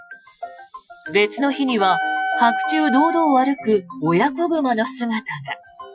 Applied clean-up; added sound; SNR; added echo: classical method Wiener filter.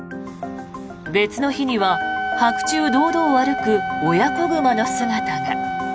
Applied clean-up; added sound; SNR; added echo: none; Wind instrument, woodwind instrument; 4 dB; none.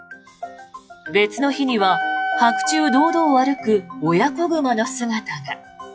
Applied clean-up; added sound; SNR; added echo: classical method log-MMSE.